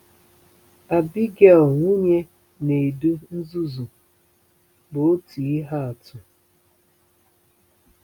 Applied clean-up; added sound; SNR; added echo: none; none; none; none.